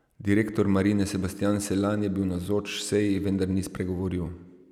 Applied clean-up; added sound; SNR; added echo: none; none; none; none.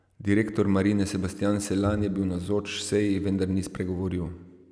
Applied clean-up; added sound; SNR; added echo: none; Bowed string instrument; 17 dB; none.